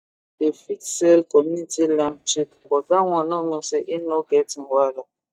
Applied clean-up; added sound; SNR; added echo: neural mask model DeepFilterNet 3.